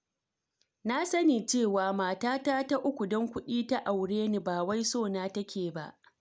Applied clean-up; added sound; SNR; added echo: none; none; none; none.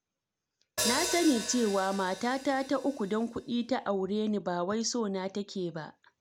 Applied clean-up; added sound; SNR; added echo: none; Hi-hat; 7 dB; none.